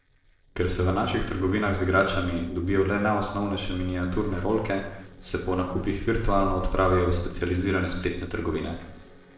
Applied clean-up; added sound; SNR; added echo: neural separator model SepFormer DNS4.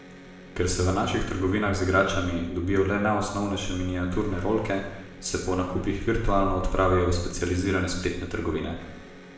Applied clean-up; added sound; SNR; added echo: none; Electric guitar; 20 dB; reverberation time 0.9 s.